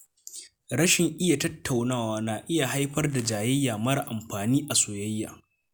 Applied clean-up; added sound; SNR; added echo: none; none; none; none.